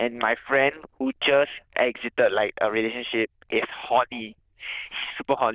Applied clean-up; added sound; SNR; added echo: neural diffusion model UNIVERSE++.